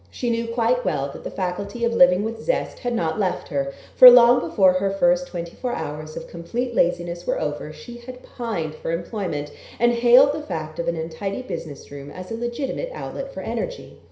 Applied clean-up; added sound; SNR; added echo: none; none; none; reverberation time 0.5 s.